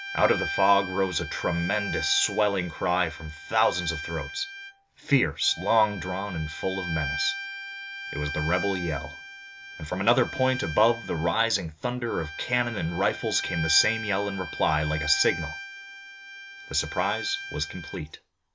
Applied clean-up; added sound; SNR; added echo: none; Bowed string instrument; 9 dB; none.